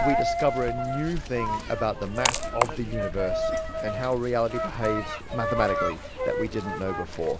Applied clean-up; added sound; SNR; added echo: none; Coin (dropping); 0 dB; none.